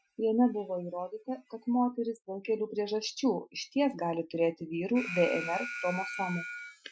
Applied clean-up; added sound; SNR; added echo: classical method Wiener filter.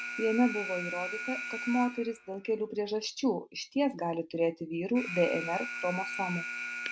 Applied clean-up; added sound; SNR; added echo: none; Alarm; 8 dB; none.